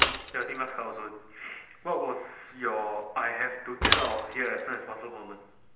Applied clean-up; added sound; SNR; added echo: none; Mechanisms / Bicycle; 1 dB; reverberation time 0.9 s.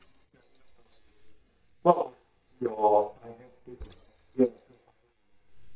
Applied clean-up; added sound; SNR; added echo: neural mask model DeepFilterNet 3.